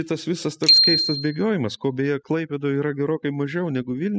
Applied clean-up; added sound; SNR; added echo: classical method spectral subtraction.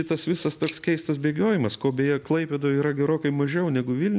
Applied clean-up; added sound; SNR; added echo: none; Bicycle bell; -3 dB; none.